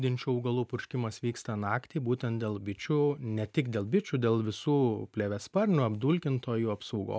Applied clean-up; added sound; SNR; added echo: none; none; none; none.